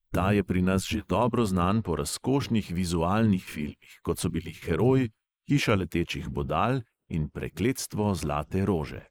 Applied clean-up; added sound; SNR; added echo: neural mask model Resemble Enhance denoiser.